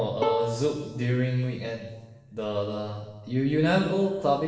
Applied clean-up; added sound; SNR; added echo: none; Bowed string instrument; 11 dB; reverberation time 1.2 s.